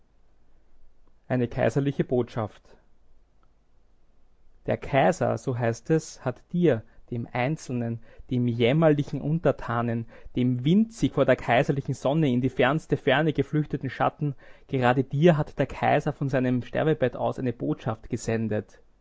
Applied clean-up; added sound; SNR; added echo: none; none; none; none.